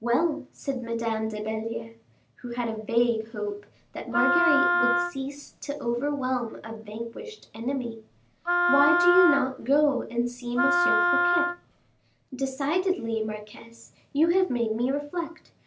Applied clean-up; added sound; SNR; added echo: none; Wind instrument, woodwind instrument; -2 dB; none.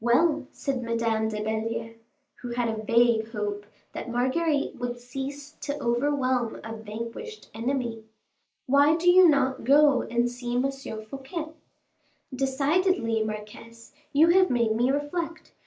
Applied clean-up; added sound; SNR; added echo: neural mask model Resemble Enhance denoiser.